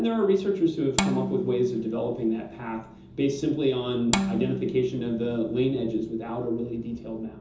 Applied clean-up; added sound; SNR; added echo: none; Bowed string instrument; 7 dB; reverberation time 0.6 s.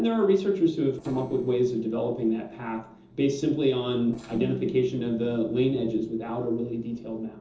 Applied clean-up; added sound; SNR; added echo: neural separator model SepFormer DNS4.